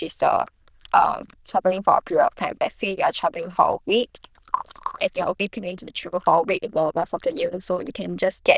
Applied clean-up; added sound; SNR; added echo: neural diffusion model UNIVERSE++.